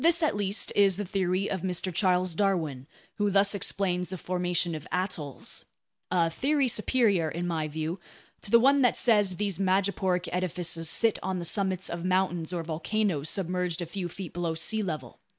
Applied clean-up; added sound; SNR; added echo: none; none; none; none.